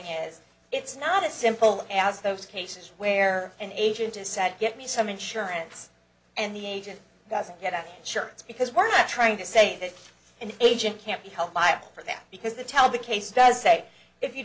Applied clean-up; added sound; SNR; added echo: none; none; none; none.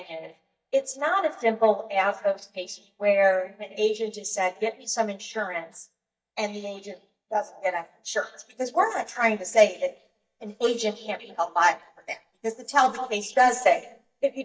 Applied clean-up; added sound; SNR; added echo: neural mask model DeepFilterNet 3.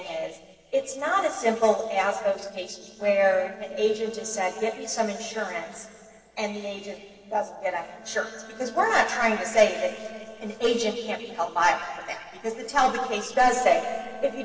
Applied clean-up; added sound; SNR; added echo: neural separator model SepFormer DNS4.